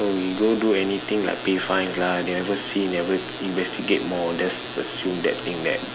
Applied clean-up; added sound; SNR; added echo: none; none; none; none.